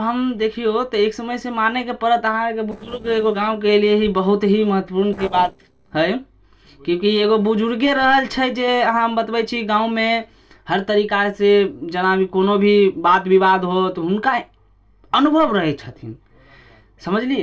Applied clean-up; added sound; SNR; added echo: neural separator model SepFormer DNS4.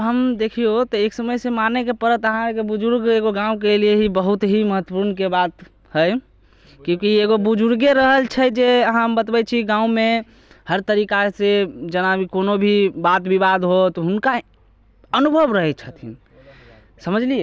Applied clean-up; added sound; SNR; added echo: none; none; none; none.